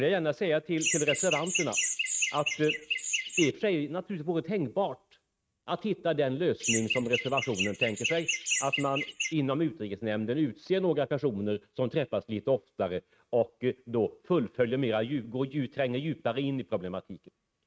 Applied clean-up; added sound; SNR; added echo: neural mask model RNNoise.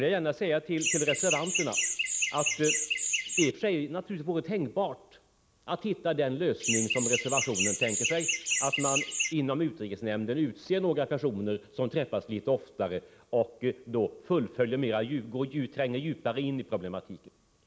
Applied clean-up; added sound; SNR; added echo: none; Chirp, tweet; -1 dB; none.